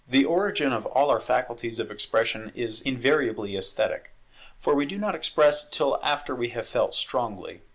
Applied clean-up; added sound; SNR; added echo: none; none; none; none.